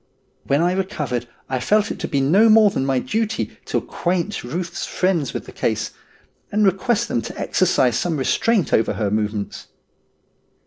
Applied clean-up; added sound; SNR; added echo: none; none; none; none.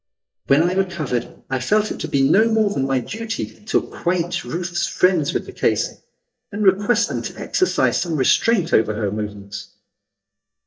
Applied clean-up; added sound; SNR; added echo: neural mask model DeepFilterNet 3.